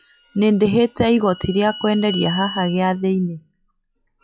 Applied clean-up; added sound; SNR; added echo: classical method log-MMSE.